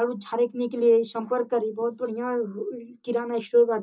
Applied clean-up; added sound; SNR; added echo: none; none; none; reverberation time 0.2 s.